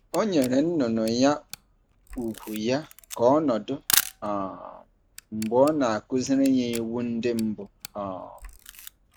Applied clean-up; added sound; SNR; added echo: none; Camera; 11 dB; none.